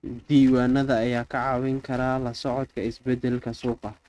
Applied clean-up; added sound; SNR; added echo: neural mask model RNNoise.